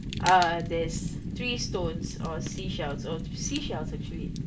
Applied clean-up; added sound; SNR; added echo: none; Fire; 3 dB; reverberation time 0.2 s.